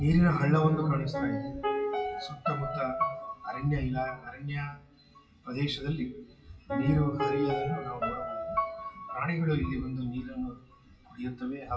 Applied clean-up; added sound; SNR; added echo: classical method WPE with log-MMSE.